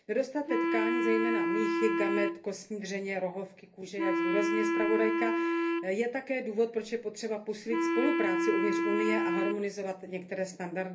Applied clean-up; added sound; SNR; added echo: none; Wind instrument, woodwind instrument; -3 dB; reverberation time 0.3 s.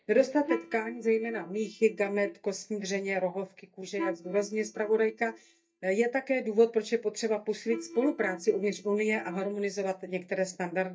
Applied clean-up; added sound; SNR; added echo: neural mask model DeepFilterNet 3.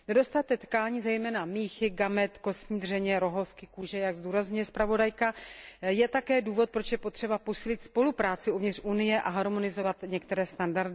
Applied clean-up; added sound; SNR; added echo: none; none; none; none.